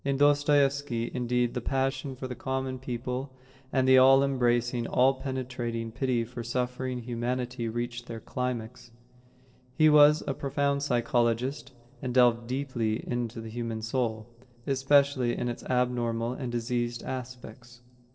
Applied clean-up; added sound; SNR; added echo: neural separator model SepFormer DNS4.